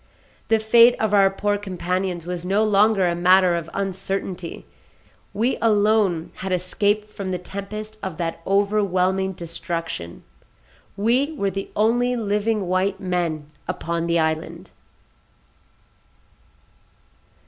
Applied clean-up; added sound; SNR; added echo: none; none; none; none.